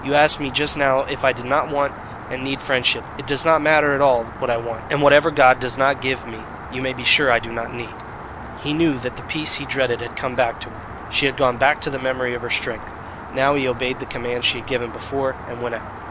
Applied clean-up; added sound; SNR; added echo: none; Rain; 12 dB; none.